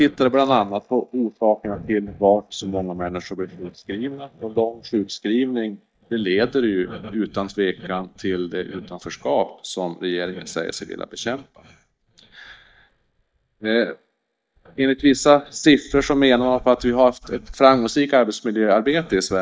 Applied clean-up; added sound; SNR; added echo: neural mask model DeepFilterNet 3.